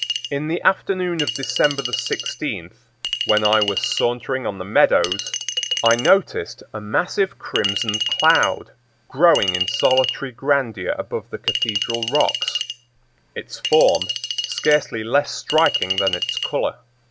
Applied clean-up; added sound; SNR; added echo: none; Chink, clink; 6 dB; none.